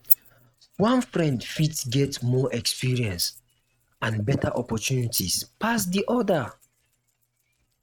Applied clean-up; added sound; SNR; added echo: neural mask model RNNoise.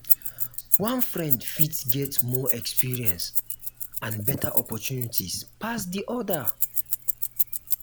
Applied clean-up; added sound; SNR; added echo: none; Keys jangling; -5 dB; none.